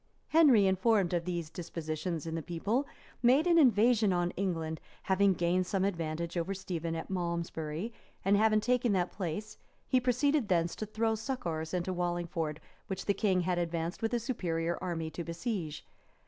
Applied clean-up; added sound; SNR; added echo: none; none; none; none.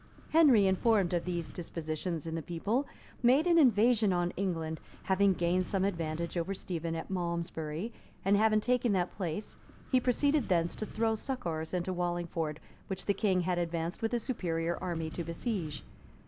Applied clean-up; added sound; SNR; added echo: none; Wind; 18 dB; none.